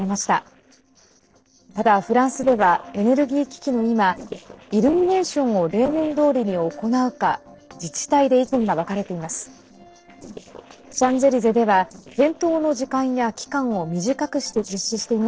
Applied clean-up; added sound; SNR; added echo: neural separator model SepFormer DNS4.